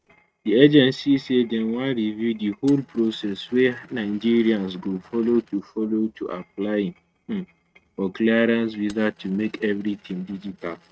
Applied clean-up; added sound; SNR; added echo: neural mask model RNNoise.